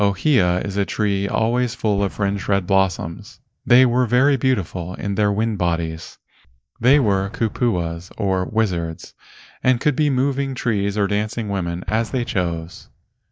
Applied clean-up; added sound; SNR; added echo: neural mask model DeepFilterNet 3.